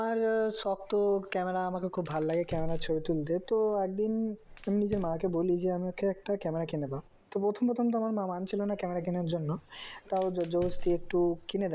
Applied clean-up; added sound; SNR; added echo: none; Fire; 12 dB; none.